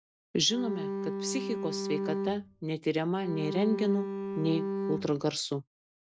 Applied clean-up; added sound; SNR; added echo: none; Bowed string instrument; 3 dB; none.